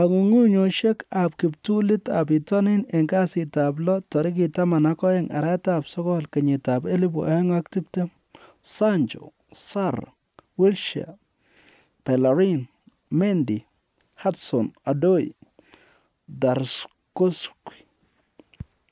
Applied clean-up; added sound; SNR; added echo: none; none; none; none.